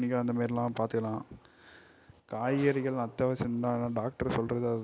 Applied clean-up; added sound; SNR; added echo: none; none; none; none.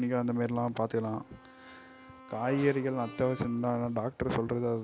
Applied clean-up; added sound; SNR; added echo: none; Brass instrument; 19 dB; none.